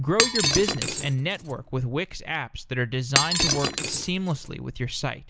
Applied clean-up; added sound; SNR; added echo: none; Shatter; 0 dB; none.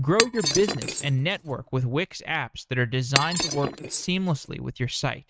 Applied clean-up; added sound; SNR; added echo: neural mask model RNNoise.